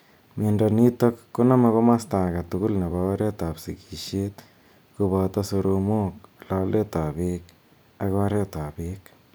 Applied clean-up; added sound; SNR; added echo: none; none; none; none.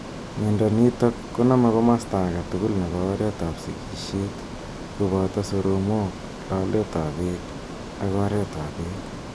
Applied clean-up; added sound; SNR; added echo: none; Ocean; 11 dB; none.